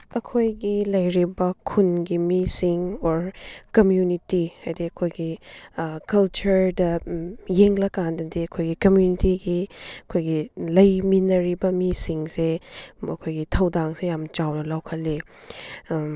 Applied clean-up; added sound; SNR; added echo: none; none; none; none.